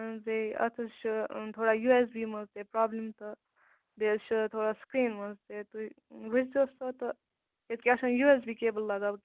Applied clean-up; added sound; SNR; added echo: none; none; none; none.